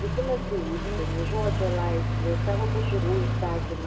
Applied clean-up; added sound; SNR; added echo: none; Accelerating, revving, vroom; -4 dB; reverberation time 0.6 s.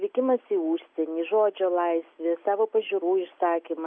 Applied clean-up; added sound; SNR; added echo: none; none; none; none.